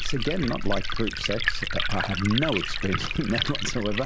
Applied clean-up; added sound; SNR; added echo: none; Liquid; -1 dB; none.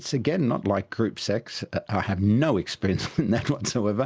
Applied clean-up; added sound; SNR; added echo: none; none; none; none.